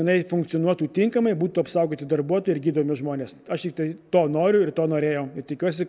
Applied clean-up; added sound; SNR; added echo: none; none; none; none.